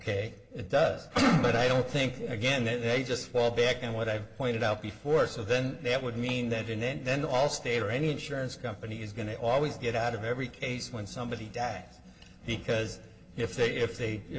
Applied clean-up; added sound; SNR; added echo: none; none; none; reverberation time 0.4 s.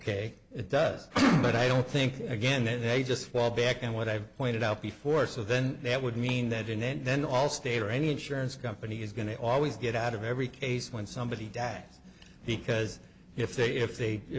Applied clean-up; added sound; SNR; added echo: none; none; none; none.